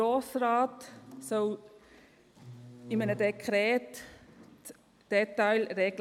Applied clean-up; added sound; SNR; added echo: none; none; none; none.